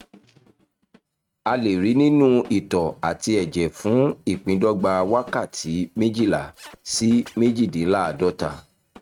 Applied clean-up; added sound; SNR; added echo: neural mask model RNNoise.